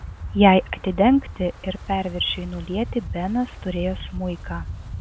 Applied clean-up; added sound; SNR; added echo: none; Wind; 11 dB; none.